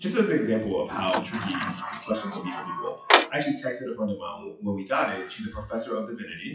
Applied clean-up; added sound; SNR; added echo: classical method WPE with log-MMSE.